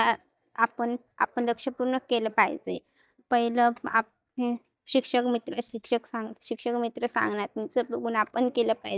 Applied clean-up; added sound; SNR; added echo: neural mask model DeepFilterNet 3.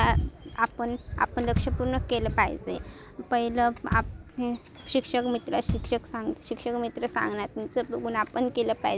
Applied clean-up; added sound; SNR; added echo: none; Bass drum; 8 dB; none.